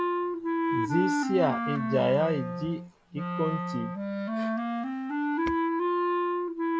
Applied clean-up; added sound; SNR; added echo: none; Wind instrument, woodwind instrument; -3 dB; none.